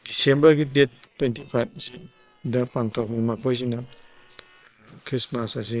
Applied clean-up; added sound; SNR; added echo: neural separator model SepFormer WHAM!.